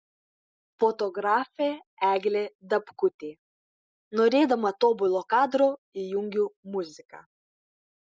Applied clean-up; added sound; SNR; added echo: none; none; none; none.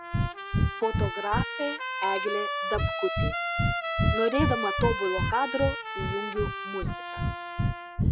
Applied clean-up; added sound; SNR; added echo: none; Breathing + Trumpet; -3 dB; none.